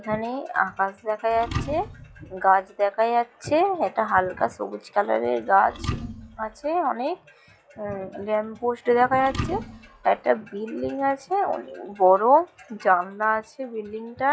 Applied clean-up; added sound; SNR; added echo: classical method log-MMSE.